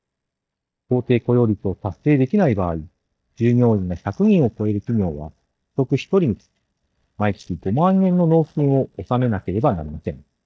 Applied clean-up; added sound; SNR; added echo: neural mask model DeepFilterNet 3.